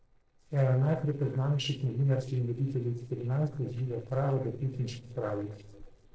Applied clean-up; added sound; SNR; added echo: neural separator model SepFormer DNS4.